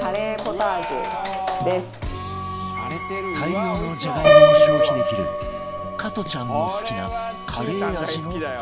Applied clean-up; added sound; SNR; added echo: none; Piano; -3 dB; none.